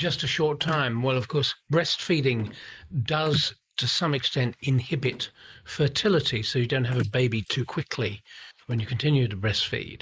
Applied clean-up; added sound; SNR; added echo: neural mask model Resemble Enhance denoiser.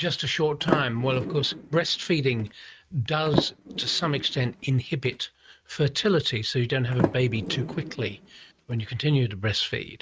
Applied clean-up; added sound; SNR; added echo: neural mask model RNNoise.